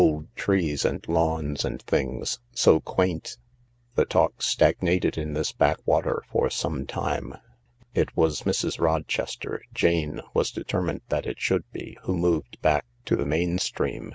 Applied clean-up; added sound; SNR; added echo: none; none; none; none.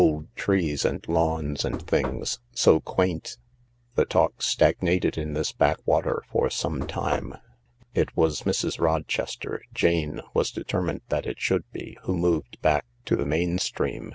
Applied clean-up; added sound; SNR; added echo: none; Knock; 12 dB; none.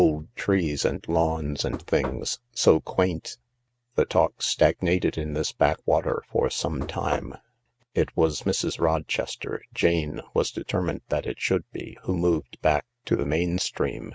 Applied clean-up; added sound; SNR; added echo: neural mask model RNNoise.